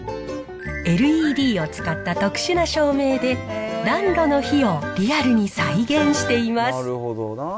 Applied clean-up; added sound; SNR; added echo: none; none; none; none.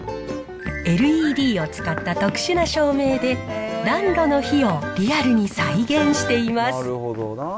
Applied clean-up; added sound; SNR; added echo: none; Run; 18 dB; none.